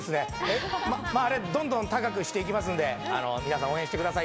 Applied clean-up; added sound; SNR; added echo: none; Breathing; 19 dB; none.